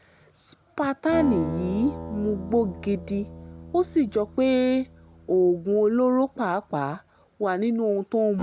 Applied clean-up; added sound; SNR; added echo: none; Acoustic guitar; 14 dB; none.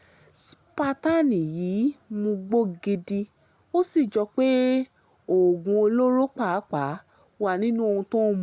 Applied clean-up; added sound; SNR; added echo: none; none; none; none.